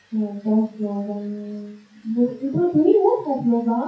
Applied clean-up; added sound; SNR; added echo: classical method WPE with log-MMSE.